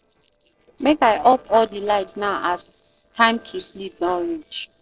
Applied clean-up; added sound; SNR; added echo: neural separator model SepFormer DNS4.